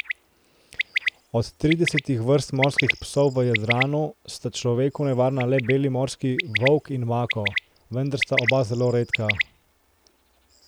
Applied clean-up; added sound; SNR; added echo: none; Bird; 6 dB; none.